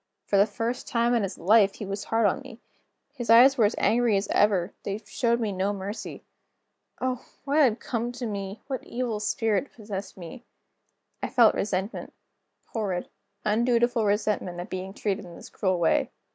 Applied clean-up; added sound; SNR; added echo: none; none; none; none.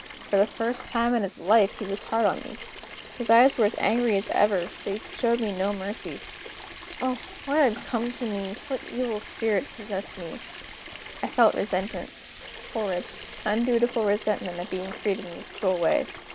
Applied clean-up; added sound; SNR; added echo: none; Sink (filling or washing) / Water tap, faucet + Frying (food); 13 dB; none.